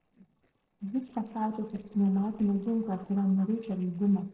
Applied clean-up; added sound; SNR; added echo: neural separator model SepFormer DNS4.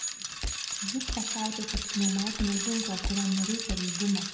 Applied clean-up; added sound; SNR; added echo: none; Bicycle; 1 dB; reverberation time 0.7 s.